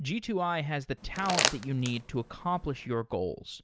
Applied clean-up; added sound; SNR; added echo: none; Crumpling, crinkling; 2 dB; none.